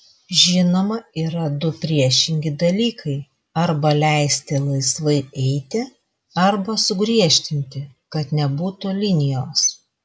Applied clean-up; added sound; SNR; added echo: none; none; none; none.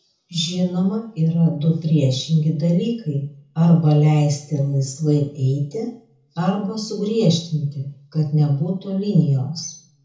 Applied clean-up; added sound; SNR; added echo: none; none; none; reverberation time 0.5 s.